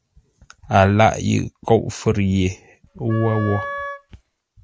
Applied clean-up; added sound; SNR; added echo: none; Wind instrument, woodwind instrument; 10 dB; none.